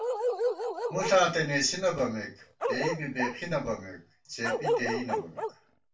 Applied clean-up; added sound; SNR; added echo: none; Bark; 2 dB; reverberation time 0.2 s.